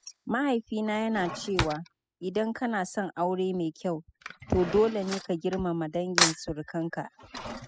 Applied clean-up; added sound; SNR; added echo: classical method spectral subtraction.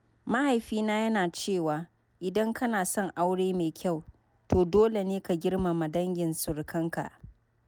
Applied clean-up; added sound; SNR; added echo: none; none; none; none.